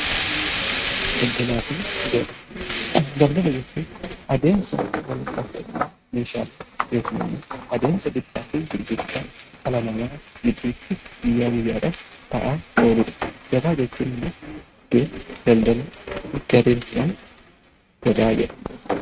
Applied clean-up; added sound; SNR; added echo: neural mask model RNNoise.